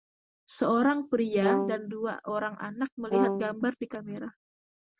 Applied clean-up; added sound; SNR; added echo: none; Brass instrument; -1 dB; none.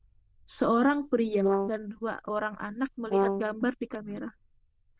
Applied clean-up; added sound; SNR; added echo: neural diffusion model UNIVERSE++.